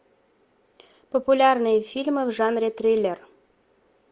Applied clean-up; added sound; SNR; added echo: none; none; none; none.